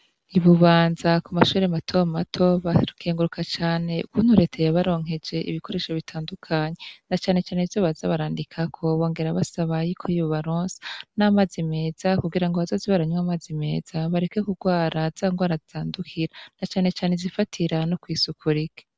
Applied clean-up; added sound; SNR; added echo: none; none; none; none.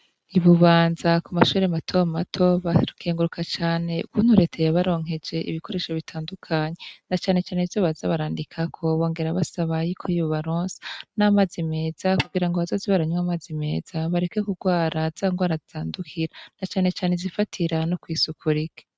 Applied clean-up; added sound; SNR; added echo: neural mask model RNNoise.